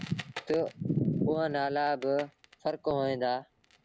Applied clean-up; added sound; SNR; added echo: none; Crackle; 20 dB; none.